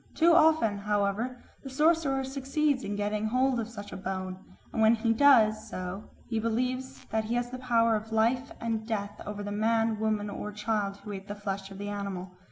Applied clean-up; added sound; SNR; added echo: none; none; none; none.